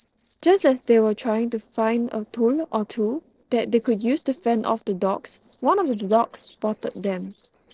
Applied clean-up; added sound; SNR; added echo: neural separator model SepFormer DNS4.